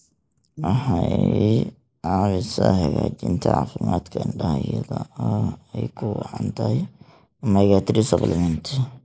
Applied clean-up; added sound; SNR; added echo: neural mask model Resemble Enhance denoiser.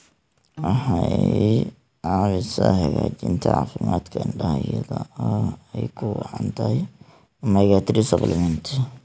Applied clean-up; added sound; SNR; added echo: none; Piano; 13 dB; none.